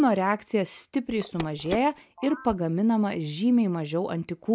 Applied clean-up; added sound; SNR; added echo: none; Telephone; 16 dB; none.